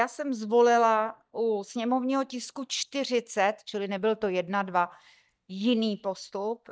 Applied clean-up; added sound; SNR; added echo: neural mask model DeepFilterNet 3.